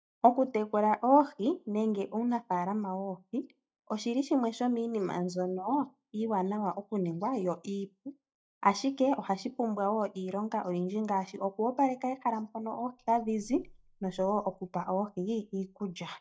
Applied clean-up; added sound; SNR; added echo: neural mask model DeepFilterNet 3.